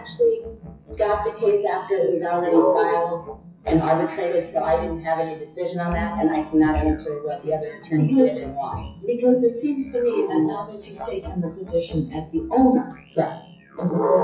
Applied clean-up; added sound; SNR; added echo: classical method WPE with log-MMSE.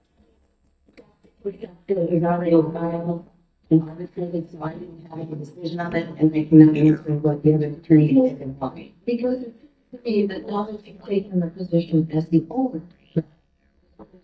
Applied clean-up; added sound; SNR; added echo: neural mask model DeepFilterNet 3.